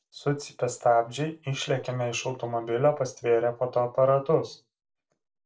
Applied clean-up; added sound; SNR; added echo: none; none; none; reverberation time 0.2 s.